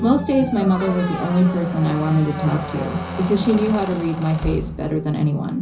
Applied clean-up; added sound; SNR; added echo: none; Squeak; 12 dB; reverberation time 0.5 s.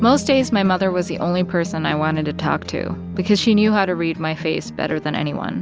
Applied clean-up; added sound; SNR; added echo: none; none; none; none.